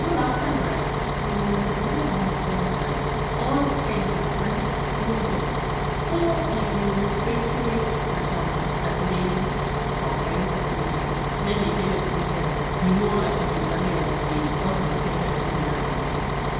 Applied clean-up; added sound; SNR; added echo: none; Bus; -3 dB; reverberation time 1.1 s.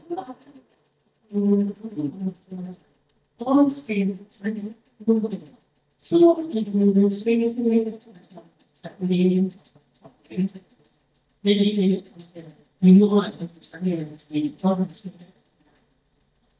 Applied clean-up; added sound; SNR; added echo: neural mask model DeepFilterNet 3.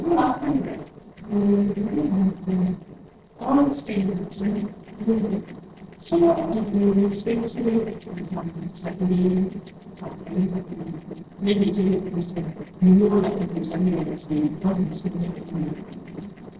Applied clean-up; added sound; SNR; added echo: neural separator model SepFormer DNS4.